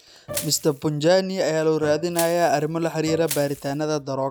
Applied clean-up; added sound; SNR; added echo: none; Bowed string instrument + Crushing; 13 dB; none.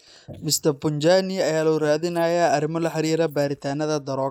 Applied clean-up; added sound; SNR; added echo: neural mask model Resemble Enhance denoiser.